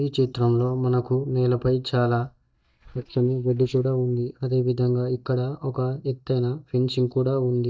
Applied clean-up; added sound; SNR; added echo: neural mask model DeepFilterNet 3.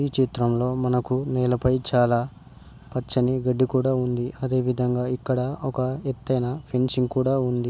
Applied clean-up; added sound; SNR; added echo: none; none; none; none.